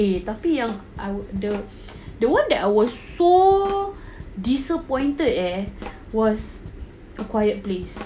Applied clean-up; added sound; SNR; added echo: none; Drum kit; 18 dB; none.